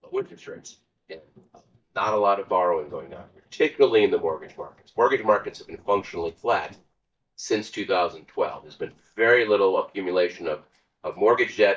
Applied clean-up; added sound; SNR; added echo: neural mask model DeepFilterNet 3.